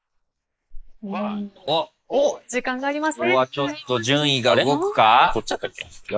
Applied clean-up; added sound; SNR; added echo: neural mask model Resemble Enhance denoiser.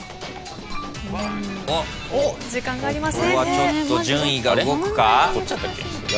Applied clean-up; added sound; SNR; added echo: none; Walk, footsteps; 15 dB; none.